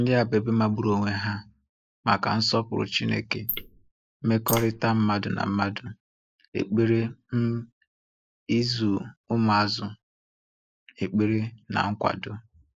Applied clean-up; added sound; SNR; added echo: neural mask model Resemble Enhance denoiser.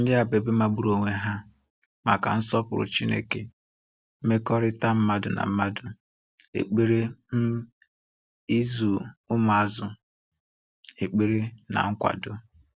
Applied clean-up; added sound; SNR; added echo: none; none; none; none.